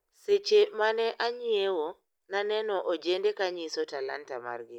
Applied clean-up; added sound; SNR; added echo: none; none; none; none.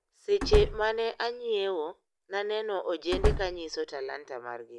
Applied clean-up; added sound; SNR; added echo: none; Slam; 1 dB; none.